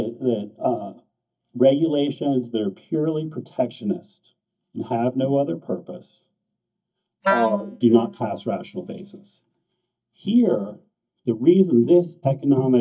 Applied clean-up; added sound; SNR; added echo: neural mask model DeepFilterNet 3.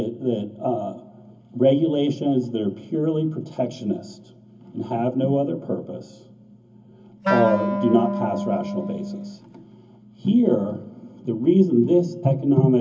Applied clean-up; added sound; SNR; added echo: none; Wind instrument, woodwind instrument; 4 dB; reverberation time 0.3 s.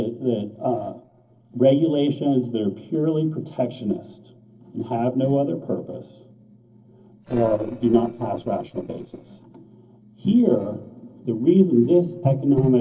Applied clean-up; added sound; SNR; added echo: neural separator model SepFormer DNS4.